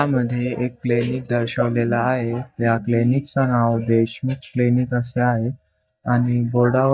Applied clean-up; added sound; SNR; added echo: neural mask model DeepFilterNet 3.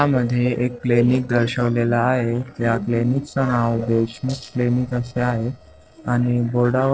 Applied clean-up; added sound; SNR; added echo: neural separator model SepFormer DNS4.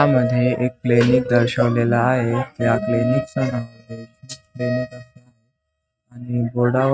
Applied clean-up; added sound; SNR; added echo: neural mask model RNNoise.